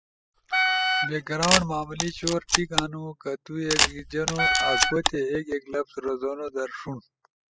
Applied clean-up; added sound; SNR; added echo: classical method spectral subtraction.